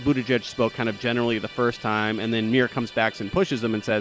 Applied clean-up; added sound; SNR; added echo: none; Musical instrument; 19 dB; none.